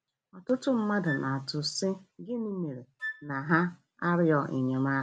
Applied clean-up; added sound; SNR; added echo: none; Wind instrument, woodwind instrument; 12 dB; none.